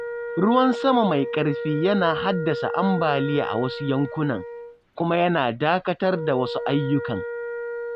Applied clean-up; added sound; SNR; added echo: none; Wind instrument, woodwind instrument; 8 dB; none.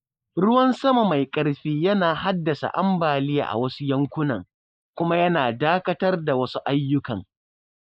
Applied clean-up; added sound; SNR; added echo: neural mask model Resemble Enhance denoiser.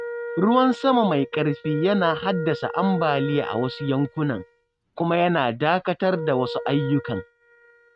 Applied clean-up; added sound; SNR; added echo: neural mask model RNNoise.